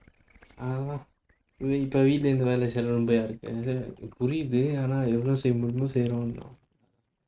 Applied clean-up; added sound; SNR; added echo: neural mask model RNNoise.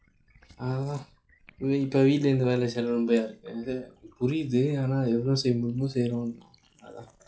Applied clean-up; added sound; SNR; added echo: classical method log-MMSE.